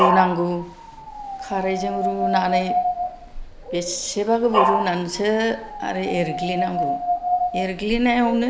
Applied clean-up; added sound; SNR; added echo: none; Dog; 2 dB; none.